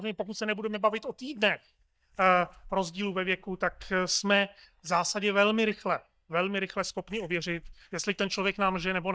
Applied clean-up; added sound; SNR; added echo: neural mask model DeepFilterNet 3.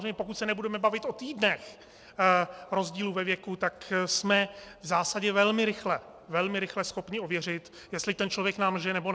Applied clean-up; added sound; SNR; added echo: none; none; none; none.